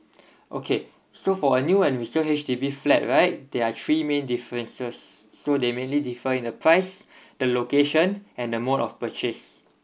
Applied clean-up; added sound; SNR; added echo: none; none; none; none.